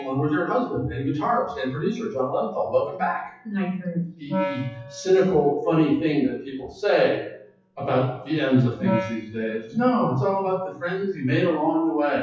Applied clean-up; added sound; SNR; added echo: classical method WPE with log-MMSE.